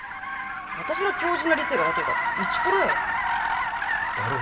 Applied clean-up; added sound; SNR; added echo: none; Car; -3 dB; reverberation time 1.2 s.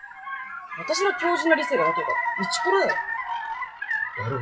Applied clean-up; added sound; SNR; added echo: classical method WPE with log-MMSE.